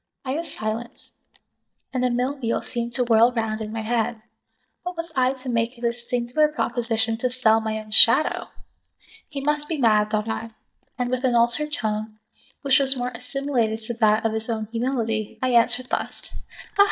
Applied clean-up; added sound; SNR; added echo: neural mask model DeepFilterNet 3.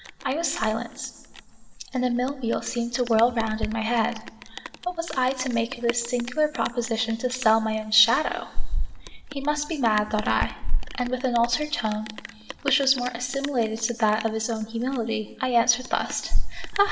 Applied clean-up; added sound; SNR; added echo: none; Rain; 16 dB; reverberation time 2.9 s.